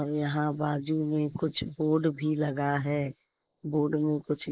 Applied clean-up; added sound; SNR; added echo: neural mask model Resemble Enhance denoiser.